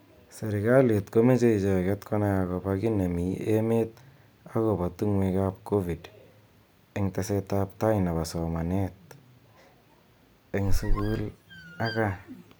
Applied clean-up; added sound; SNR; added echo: none; Squeak; 1 dB; none.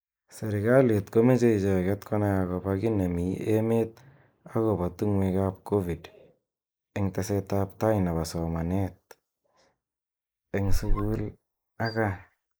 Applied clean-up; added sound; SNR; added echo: neural mask model Resemble Enhance denoiser.